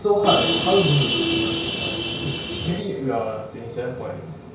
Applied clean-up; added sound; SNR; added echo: none; Vehicle horn, car horn, honking; 0 dB; reverberation time 0.6 s.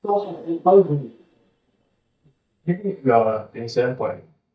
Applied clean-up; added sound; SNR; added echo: neural mask model DeepFilterNet 3.